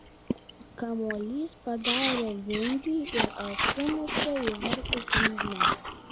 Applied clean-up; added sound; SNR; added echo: none; Chewing, mastication; -3 dB; none.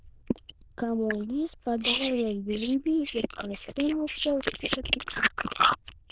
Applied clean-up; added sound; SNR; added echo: neural diffusion model UNIVERSE++.